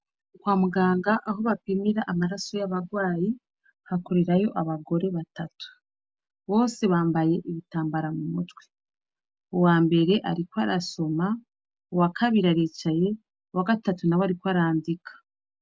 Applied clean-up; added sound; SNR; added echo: none; none; none; none.